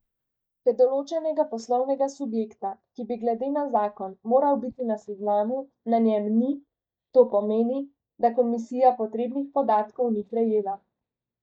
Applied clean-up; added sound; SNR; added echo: neural mask model DeepFilterNet 3.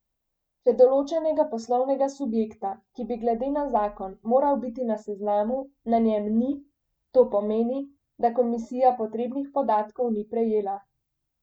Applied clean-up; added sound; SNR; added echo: none; none; none; none.